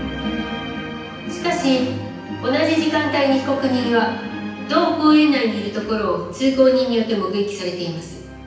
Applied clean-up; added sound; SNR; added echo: none; none; none; reverberation time 0.9 s.